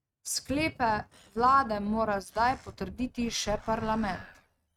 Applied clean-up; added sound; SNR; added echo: neural mask model RNNoise.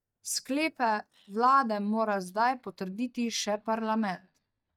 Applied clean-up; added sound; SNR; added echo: neural mask model DeepFilterNet 3.